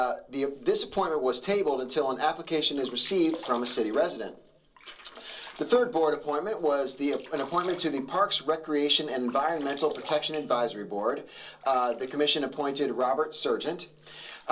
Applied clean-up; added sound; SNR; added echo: neural separator model SepFormer DNS4.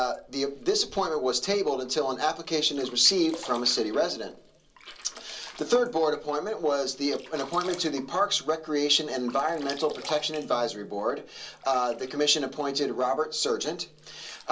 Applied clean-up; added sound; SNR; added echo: none; Sink (filling or washing); 20 dB; reverberation time 0.2 s.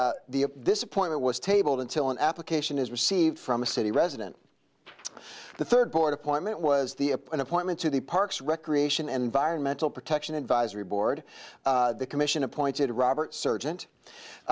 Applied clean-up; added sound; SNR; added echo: none; none; none; none.